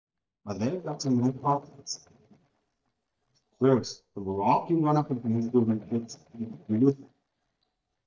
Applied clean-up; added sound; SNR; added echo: neural mask model DeepFilterNet 3.